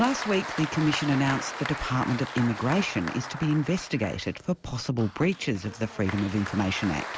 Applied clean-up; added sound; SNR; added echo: none; Applause; 10 dB; none.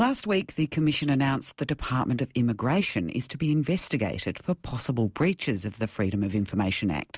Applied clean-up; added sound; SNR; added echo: none; none; none; none.